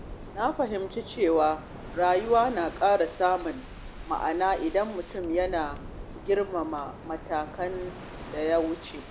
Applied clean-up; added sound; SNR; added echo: none; Waves, surf; 13 dB; none.